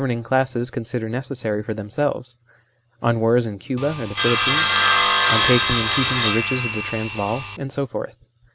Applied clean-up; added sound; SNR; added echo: none; Sawing; -3 dB; none.